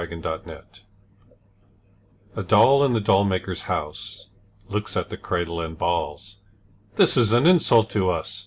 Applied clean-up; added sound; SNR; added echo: none; none; none; none.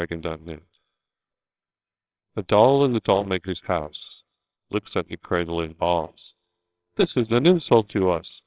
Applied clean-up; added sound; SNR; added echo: neural separator model SepFormer WHAMR!.